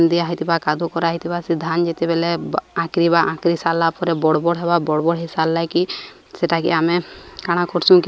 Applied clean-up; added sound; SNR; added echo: none; none; none; none.